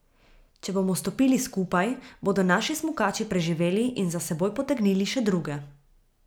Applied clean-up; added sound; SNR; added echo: none; none; none; none.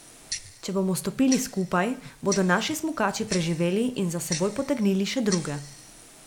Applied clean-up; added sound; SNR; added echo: none; Tick-tock; 14 dB; none.